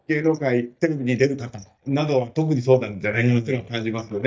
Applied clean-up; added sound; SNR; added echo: neural mask model DeepFilterNet 3.